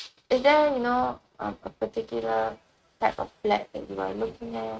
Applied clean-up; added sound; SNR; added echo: neural mask model RNNoise.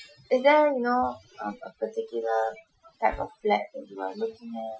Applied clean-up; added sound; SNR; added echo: classical method Wiener filter.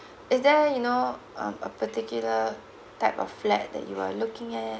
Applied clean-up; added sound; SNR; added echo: none; none; none; none.